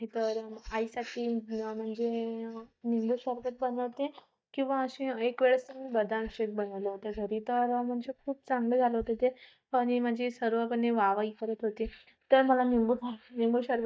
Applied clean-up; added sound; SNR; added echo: neural mask model DeepFilterNet 3.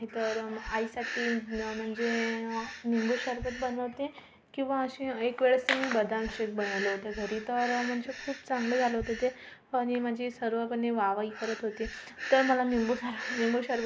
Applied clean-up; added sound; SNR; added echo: none; Breathing; 10 dB; none.